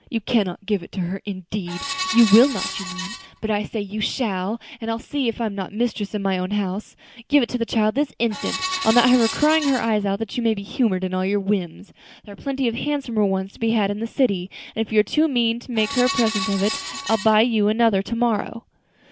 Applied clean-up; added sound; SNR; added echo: none; Screech; 7 dB; none.